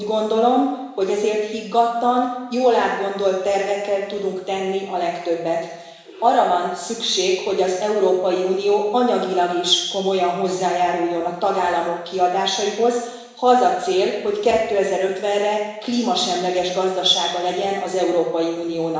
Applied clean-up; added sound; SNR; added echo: none; none; none; reverberation time 1.0 s.